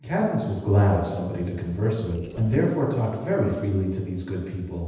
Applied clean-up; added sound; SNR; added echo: neural separator model SepFormer DNS4.